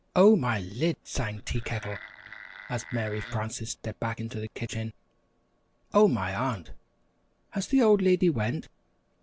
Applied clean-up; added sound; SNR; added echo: none; Wood; 15 dB; none.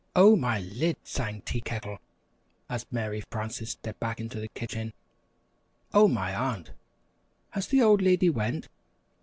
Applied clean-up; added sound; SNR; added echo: none; none; none; none.